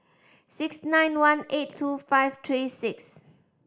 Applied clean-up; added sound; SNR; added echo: none; none; none; none.